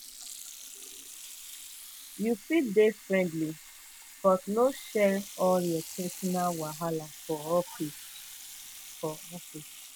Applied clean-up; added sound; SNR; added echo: none; Sink (filling or washing) / Water tap, faucet; 14 dB; none.